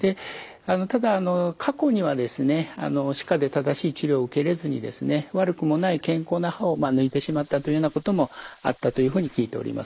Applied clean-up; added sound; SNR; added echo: neural mask model Resemble Enhance denoiser.